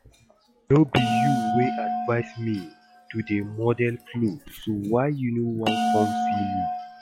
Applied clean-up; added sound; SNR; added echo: classical method log-MMSE.